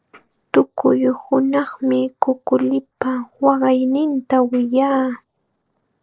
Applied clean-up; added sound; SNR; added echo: neural separator model SepFormer DNS4.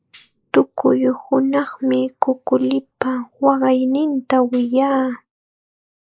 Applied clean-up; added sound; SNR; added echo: neural mask model Resemble Enhance denoiser.